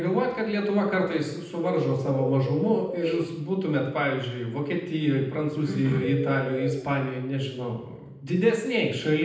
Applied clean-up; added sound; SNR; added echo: none; Bird; 5 dB; reverberation time 0.8 s.